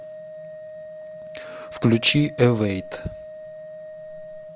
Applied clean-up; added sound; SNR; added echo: none; Organ; 13 dB; none.